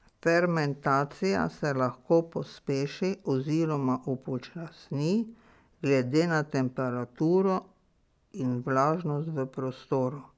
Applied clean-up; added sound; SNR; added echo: none; none; none; none.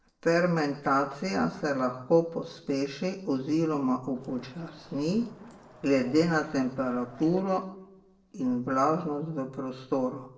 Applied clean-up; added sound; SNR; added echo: neural separator model SepFormer DNS4.